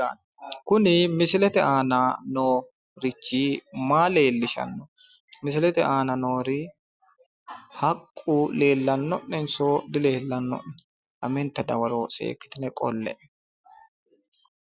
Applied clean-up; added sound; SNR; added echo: none; none; none; none.